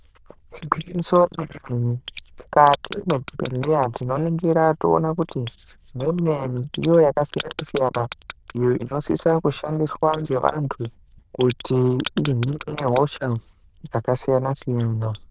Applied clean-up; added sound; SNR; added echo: neural diffusion model UNIVERSE++.